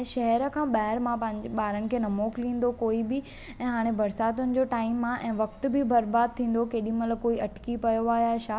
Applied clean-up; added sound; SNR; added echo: none; none; none; none.